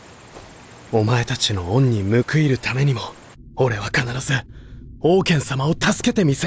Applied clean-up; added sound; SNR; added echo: none; none; none; none.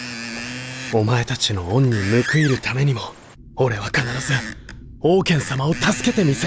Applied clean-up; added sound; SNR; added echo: none; Screech; 12 dB; none.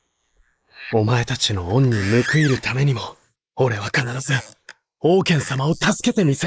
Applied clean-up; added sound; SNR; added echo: neural mask model Resemble Enhance denoiser.